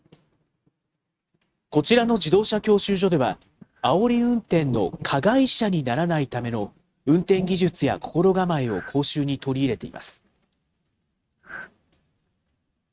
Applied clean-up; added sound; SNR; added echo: neural mask model RNNoise.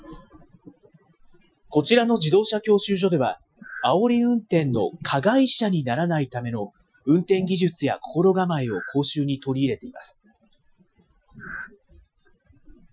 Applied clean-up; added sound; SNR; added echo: classical method Wiener filter.